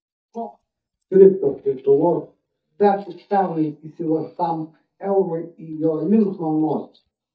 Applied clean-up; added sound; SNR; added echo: neural mask model DeepFilterNet 3.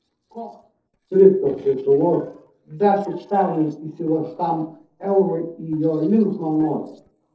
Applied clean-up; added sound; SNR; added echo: neural separator model SepFormer DNS4.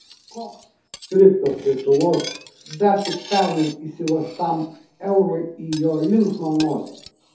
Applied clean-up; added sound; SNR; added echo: none; Cutlery, silverware; 18 dB; reverberation time 0.5 s.